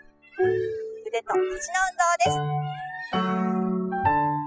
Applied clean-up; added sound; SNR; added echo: classical method spectral subtraction.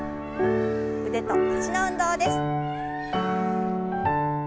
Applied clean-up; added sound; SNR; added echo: none; Bird; 18 dB; none.